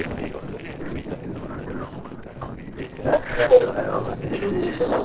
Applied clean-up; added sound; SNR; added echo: neural separator model SepFormer DNS4.